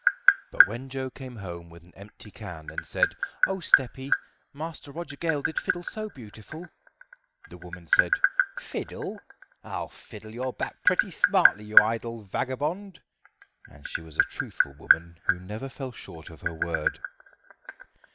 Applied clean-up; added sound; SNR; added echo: none; Tap; -4 dB; none.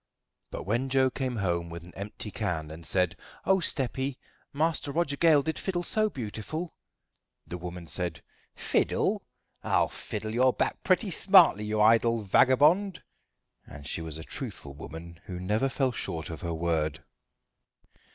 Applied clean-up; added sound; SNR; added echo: none; none; none; none.